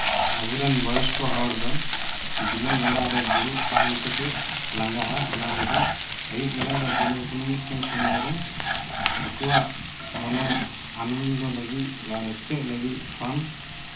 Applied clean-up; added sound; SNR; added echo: none; Frying (food); -4 dB; reverberation time 0.4 s.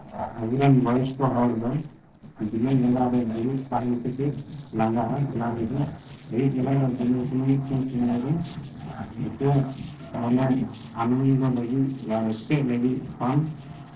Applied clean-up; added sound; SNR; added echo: neural separator model SepFormer DNS4.